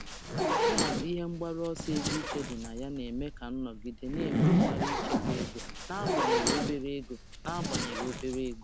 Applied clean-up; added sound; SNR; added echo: none; Zipper (clothing); -5 dB; none.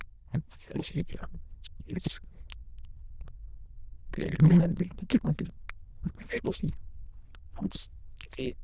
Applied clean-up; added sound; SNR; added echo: neural diffusion model UNIVERSE++.